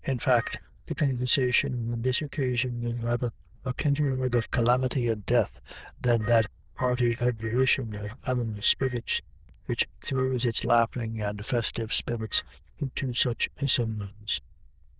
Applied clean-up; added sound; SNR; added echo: neural diffusion model UNIVERSE++.